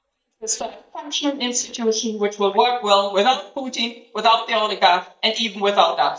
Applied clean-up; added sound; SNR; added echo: neural mask model DeepFilterNet 3.